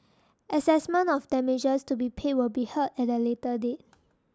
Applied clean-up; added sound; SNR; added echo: none; none; none; none.